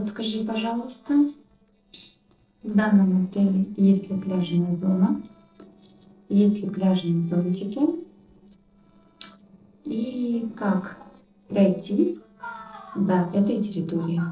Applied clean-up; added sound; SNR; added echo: neural separator model SepFormer DNS4.